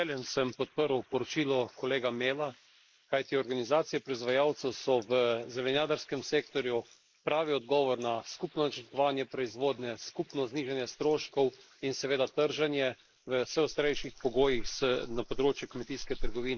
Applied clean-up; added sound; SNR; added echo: neural mask model Resemble Enhance denoiser.